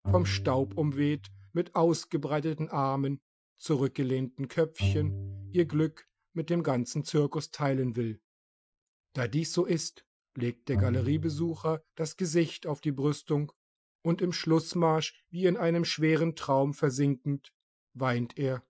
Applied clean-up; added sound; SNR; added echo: classical method Wiener filter.